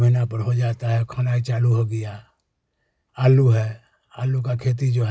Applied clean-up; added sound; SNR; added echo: none; none; none; none.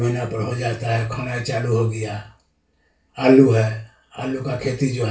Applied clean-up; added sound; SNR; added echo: none; none; none; reverberation time 0.3 s.